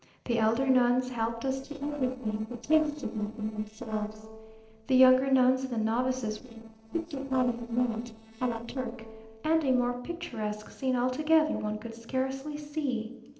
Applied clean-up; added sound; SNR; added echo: neural separator model SepFormer DNS4.